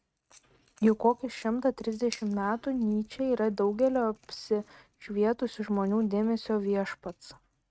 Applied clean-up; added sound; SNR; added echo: neural mask model RNNoise.